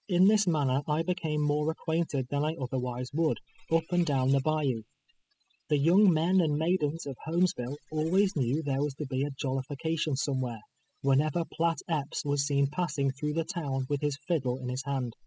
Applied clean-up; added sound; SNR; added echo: classical method spectral subtraction.